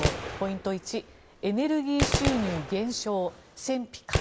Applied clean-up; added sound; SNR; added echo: none; Gunshot, gunfire; 3 dB; none.